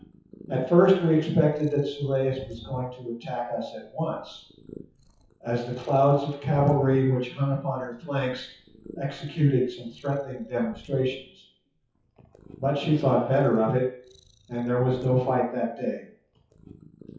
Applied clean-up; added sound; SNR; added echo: classical method WPE with log-MMSE.